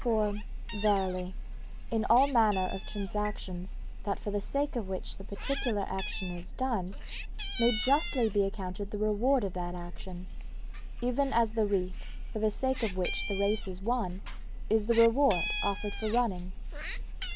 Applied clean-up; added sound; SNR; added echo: none; Meow; 14 dB; none.